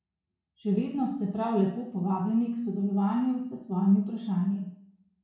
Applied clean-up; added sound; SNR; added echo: none; none; none; reverberation time 0.6 s.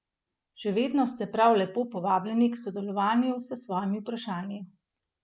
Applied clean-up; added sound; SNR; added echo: none; none; none; none.